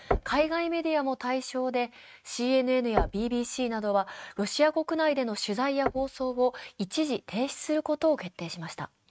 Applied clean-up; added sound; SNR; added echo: neural mask model RNNoise.